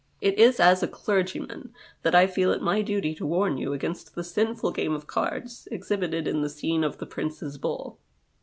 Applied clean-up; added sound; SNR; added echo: none; none; none; none.